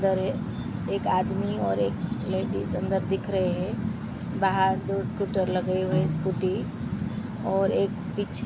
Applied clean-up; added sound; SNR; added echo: none; Fire + Piano; 2 dB; none.